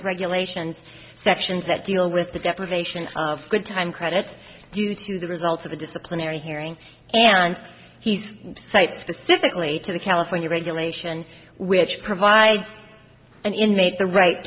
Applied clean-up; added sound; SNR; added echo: none; none; none; none.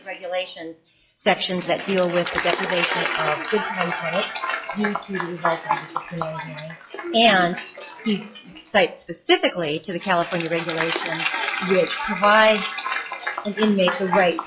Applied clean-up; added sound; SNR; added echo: classical method log-MMSE.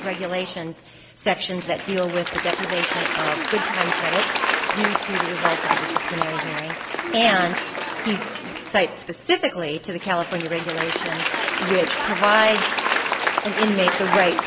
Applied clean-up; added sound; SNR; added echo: none; Applause / Crowd; 1 dB; none.